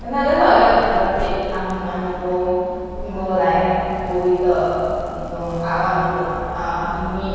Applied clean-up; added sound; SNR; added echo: none; Zipper (clothing); 13 dB; reverberation time 2.2 s.